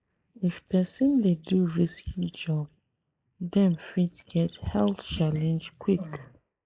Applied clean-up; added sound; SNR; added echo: neural mask model Resemble Enhance denoiser.